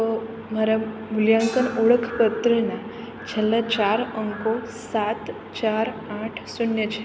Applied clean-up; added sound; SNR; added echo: none; Gong; 18 dB; none.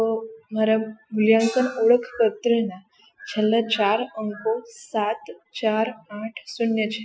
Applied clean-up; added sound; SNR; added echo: classical method Wiener filter.